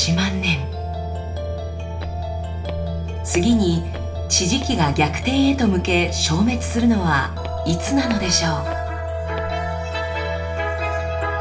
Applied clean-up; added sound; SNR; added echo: none; Walk, footsteps; 18 dB; reverberation time 0.9 s.